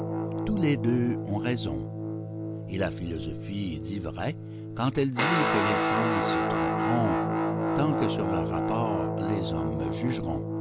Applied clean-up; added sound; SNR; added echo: none; Guitar; -2 dB; none.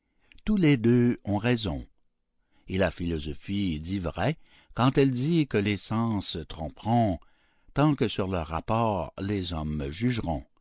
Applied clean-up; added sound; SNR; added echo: none; none; none; none.